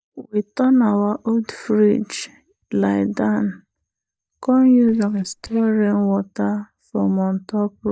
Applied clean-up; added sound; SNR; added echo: neural mask model DeepFilterNet 3.